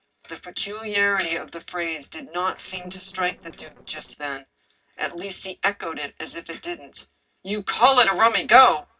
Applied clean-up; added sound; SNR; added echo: neural separator model SepFormer DNS4.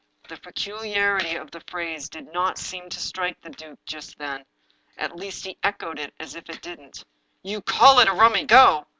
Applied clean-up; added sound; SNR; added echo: none; none; none; none.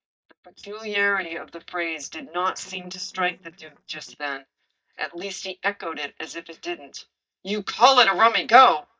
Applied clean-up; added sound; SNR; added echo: neural mask model DeepFilterNet 3.